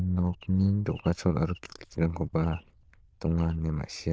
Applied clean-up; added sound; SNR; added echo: neural diffusion model UNIVERSE++.